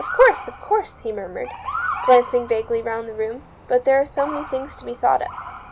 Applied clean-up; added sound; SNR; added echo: none; Motor vehicle (road) / Siren; 11 dB; none.